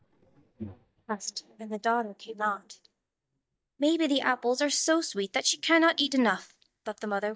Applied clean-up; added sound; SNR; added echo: neural mask model DeepFilterNet 3.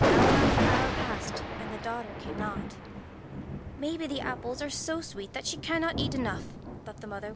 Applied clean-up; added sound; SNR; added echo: none; Thunder; -5 dB; none.